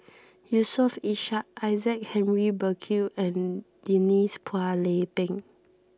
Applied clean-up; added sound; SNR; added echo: none; none; none; none.